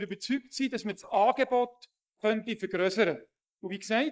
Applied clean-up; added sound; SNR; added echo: neural mask model Resemble Enhance denoiser.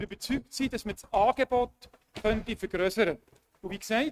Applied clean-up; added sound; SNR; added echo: neural mask model RNNoise.